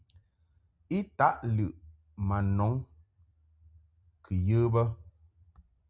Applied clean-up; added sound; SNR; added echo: none; none; none; none.